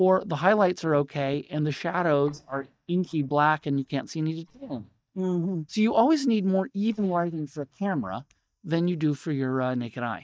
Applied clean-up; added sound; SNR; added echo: neural mask model DeepFilterNet 3.